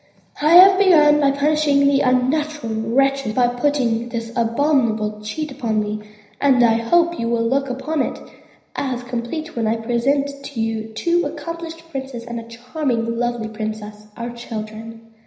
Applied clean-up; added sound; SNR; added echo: none; none; none; reverberation time 0.9 s.